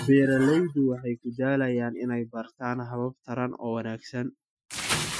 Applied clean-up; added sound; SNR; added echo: classical method Wiener filter.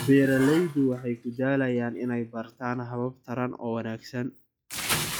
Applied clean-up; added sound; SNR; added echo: classical method log-MMSE.